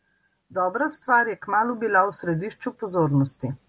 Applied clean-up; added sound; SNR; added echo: none; none; none; none.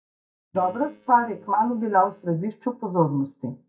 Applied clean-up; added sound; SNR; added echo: neural mask model DeepFilterNet 3.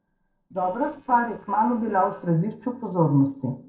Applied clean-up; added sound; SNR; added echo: neural separator model SepFormer DNS4.